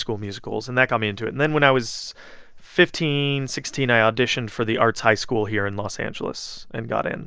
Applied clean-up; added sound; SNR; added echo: none; none; none; none.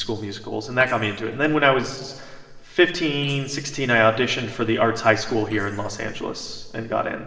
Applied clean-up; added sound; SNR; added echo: neural separator model SepFormer DNS4.